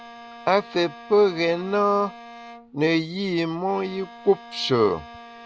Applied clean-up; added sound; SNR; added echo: none; Bowed string instrument; 19 dB; none.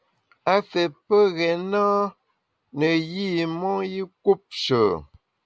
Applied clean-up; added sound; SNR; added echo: none; none; none; none.